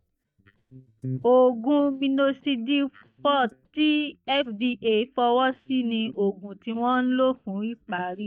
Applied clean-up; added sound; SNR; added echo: neural mask model DeepFilterNet 3.